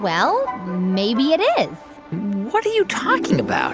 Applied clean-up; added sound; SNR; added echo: none; none; none; none.